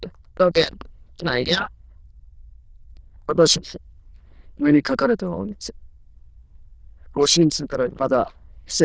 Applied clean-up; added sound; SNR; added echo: neural diffusion model UNIVERSE++.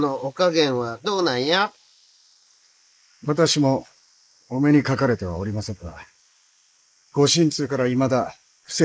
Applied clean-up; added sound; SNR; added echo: neural mask model Resemble Enhance denoiser.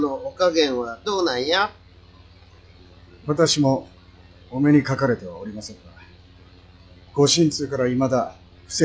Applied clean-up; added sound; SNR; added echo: classical method log-MMSE.